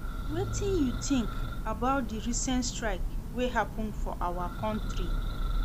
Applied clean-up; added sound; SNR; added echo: none; Church bell; -1 dB; none.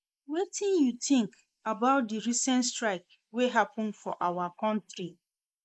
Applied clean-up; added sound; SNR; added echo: neural mask model Resemble Enhance denoiser.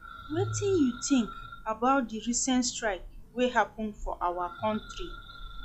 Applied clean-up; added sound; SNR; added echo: classical method log-MMSE.